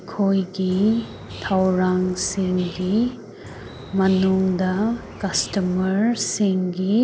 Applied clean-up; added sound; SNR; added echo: none; Bird; 17 dB; none.